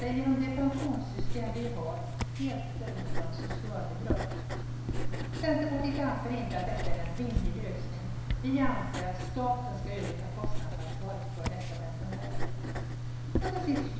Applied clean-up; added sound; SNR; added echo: none; Writing; -2 dB; reverberation time 1.0 s.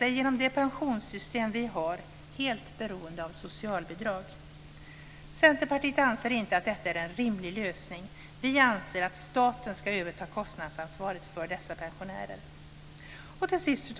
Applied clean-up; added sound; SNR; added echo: none; none; none; none.